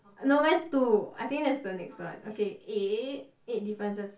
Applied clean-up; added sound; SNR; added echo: none; none; none; reverberation time 0.3 s.